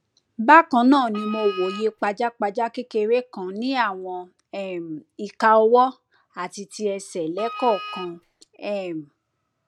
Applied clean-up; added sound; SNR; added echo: none; Wind instrument, woodwind instrument; 13 dB; none.